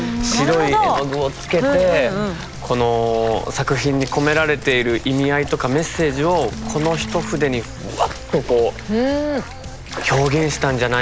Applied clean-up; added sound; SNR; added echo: none; Stream; 15 dB; none.